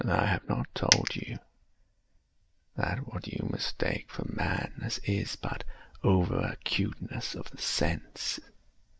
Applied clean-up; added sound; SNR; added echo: neural mask model DeepFilterNet 3.